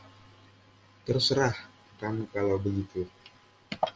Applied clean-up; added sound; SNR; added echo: none; none; none; none.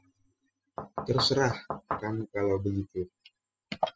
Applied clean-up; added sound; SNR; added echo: classical method spectral subtraction.